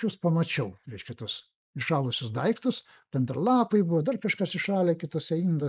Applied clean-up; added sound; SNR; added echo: neural mask model Resemble Enhance denoiser.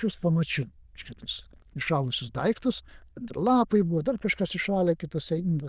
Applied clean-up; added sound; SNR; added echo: neural diffusion model UNIVERSE++.